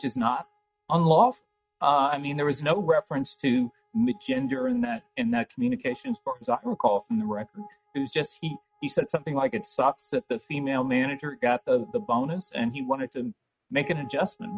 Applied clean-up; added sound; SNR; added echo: neural mask model RNNoise.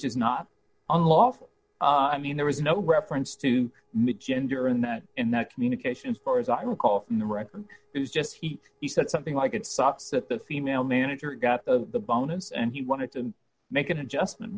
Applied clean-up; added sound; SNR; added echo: neural separator model SepFormer DNS4.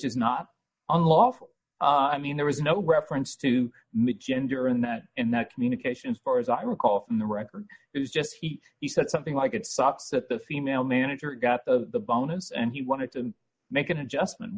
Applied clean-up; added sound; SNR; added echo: neural mask model Resemble Enhance denoiser.